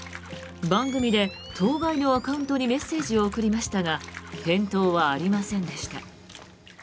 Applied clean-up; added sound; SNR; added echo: none; Camera + Bathtub (filling or washing); 19 dB; none.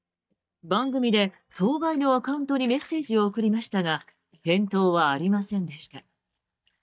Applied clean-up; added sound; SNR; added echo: neural mask model DeepFilterNet 3.